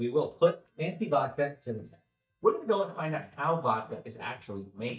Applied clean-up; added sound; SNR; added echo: neural mask model DeepFilterNet 3.